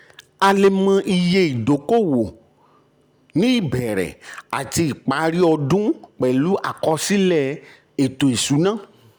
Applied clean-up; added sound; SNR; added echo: none; none; none; none.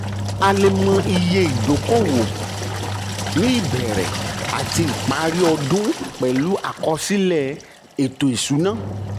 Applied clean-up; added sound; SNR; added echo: none; Engine; 5 dB; none.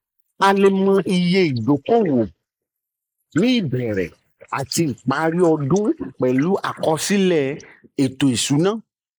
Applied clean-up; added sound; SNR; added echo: neural mask model Resemble Enhance denoiser.